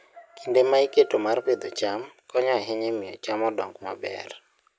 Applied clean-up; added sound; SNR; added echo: none; none; none; none.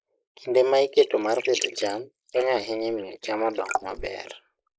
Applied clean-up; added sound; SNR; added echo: neural mask model Resemble Enhance denoiser.